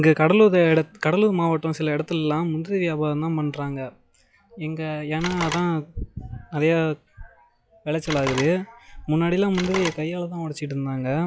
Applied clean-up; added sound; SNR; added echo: classical method log-MMSE.